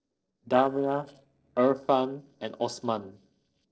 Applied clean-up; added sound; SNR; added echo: neural separator model SepFormer DNS4.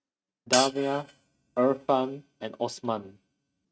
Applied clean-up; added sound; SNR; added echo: neural mask model RNNoise.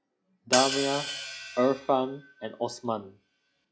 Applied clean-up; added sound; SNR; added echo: classical method log-MMSE.